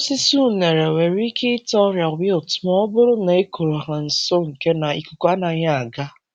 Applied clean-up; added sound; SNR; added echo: none; none; none; none.